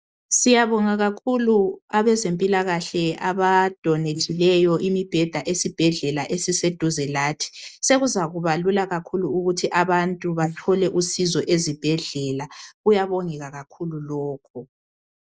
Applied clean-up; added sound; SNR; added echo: neural mask model Resemble Enhance denoiser.